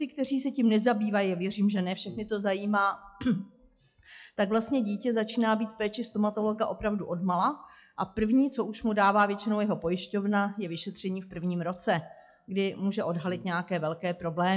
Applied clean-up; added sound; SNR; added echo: classical method log-MMSE.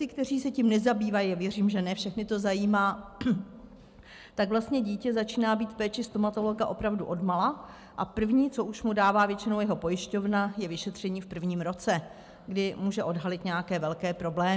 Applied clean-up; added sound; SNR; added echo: none; none; none; none.